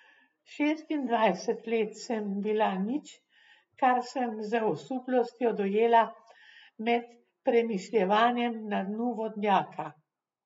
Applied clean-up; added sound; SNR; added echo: none; none; none; none.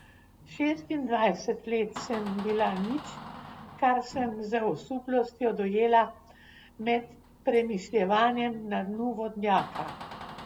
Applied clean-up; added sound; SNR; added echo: none; Door; 17 dB; none.